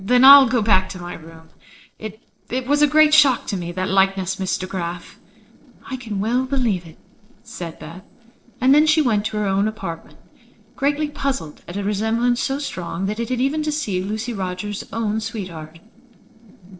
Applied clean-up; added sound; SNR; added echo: neural separator model SepFormer DNS4.